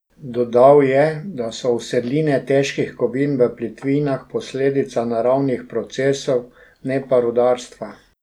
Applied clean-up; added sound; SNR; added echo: none; none; none; none.